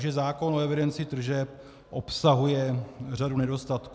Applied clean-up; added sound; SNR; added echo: none; none; none; none.